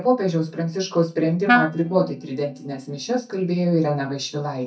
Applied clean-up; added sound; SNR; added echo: neural mask model DeepFilterNet 3.